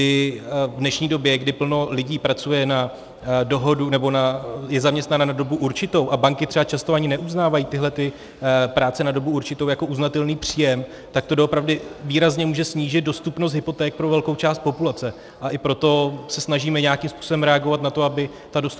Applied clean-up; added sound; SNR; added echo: none; none; none; none.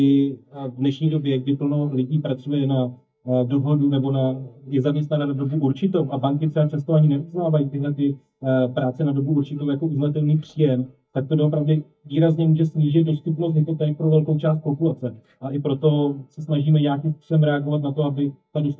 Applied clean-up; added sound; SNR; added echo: neural mask model DeepFilterNet 3.